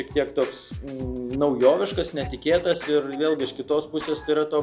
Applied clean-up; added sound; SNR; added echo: none; Scratching (performance technique); 15 dB; none.